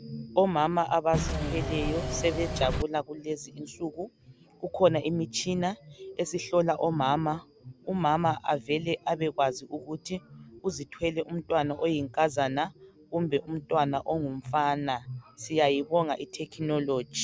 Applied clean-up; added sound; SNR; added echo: none; Engine / Mechanisms; 2 dB; none.